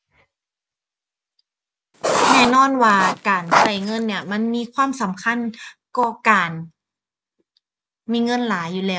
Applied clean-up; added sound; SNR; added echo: none; Writing; -2 dB; none.